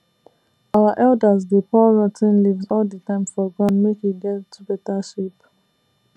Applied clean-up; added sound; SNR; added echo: none; none; none; none.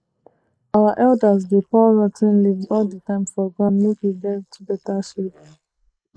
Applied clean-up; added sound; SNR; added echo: neural mask model Resemble Enhance denoiser.